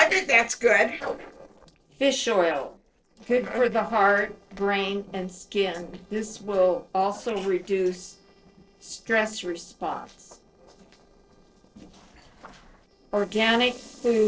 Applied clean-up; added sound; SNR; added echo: neural separator model SepFormer DNS4.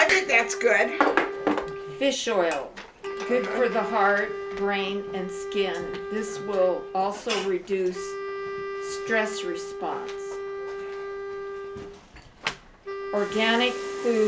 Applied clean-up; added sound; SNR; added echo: none; Wind instrument, woodwind instrument; 8 dB; none.